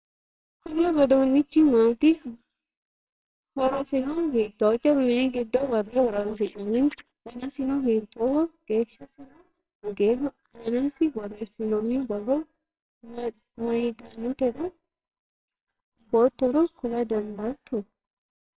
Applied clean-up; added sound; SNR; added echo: neural separator model SepFormer WHAMR!.